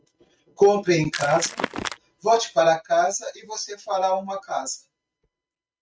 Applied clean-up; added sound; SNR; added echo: neural mask model RNNoise.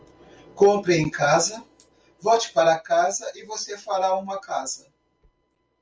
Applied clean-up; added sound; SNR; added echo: none; none; none; none.